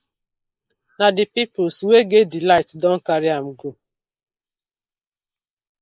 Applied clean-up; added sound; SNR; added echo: neural mask model Resemble Enhance denoiser.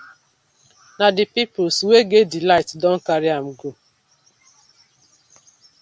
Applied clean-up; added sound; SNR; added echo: none; none; none; none.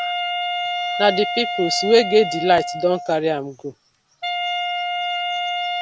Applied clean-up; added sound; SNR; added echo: none; Wind instrument, woodwind instrument; 3 dB; none.